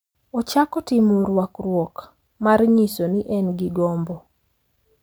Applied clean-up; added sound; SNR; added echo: none; none; none; none.